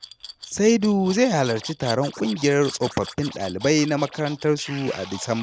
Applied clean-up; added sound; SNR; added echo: none; Scratching (performance technique) + Glass; 16 dB; none.